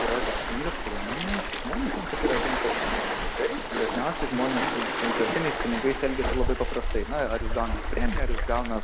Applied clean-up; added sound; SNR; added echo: none; Waves, surf; -2 dB; none.